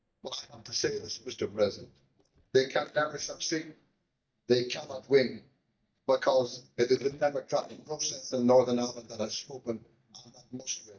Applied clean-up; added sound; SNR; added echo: neural mask model DeepFilterNet 3.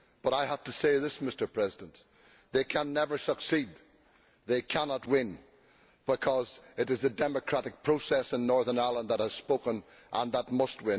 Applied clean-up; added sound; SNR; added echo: none; none; none; none.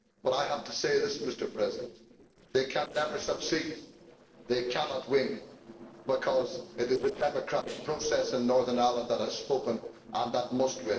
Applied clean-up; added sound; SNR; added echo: neural separator model SepFormer DNS4.